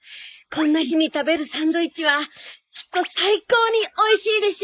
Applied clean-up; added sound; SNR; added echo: neural mask model Resemble Enhance denoiser.